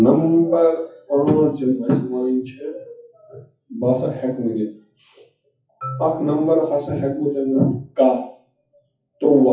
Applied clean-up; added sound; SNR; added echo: classical method WPE with log-MMSE.